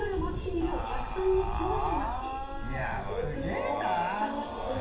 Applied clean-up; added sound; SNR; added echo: none; Wind; 5 dB; reverberation time 0.7 s.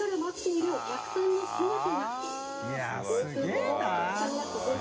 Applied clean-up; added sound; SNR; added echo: none; none; none; none.